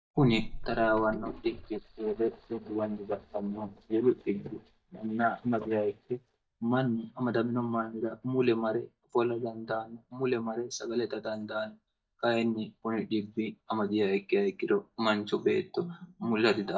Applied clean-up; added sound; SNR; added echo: neural mask model DeepFilterNet 3.